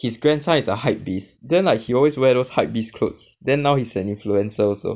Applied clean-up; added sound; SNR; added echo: none; none; none; none.